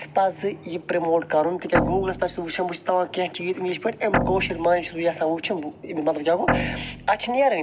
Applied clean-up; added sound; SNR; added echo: none; Guitar; 3 dB; reverberation time 1.1 s.